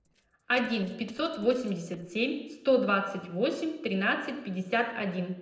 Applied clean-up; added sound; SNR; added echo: neural separator model SepFormer DNS4.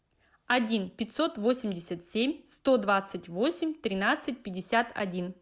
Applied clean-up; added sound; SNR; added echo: none; none; none; none.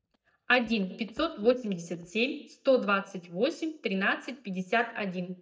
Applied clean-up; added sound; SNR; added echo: neural mask model DeepFilterNet 3.